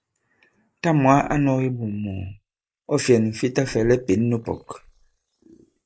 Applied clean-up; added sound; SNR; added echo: neural mask model Resemble Enhance denoiser.